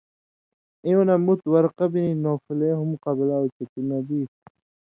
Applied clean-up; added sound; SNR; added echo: none; none; none; none.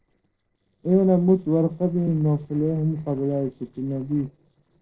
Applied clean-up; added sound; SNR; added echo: neural separator model SepFormer DNS4.